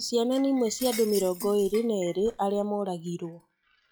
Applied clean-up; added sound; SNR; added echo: classical method log-MMSE.